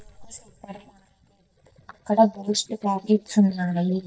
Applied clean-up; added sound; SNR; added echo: neural mask model DeepFilterNet 3.